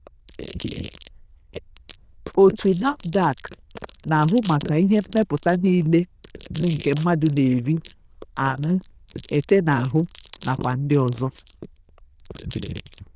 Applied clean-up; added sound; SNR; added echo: neural diffusion model UNIVERSE++.